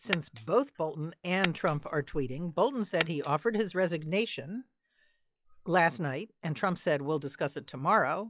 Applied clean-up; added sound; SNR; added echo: classical method log-MMSE.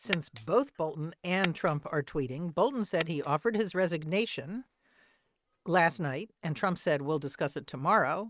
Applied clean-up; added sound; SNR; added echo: neural mask model RNNoise.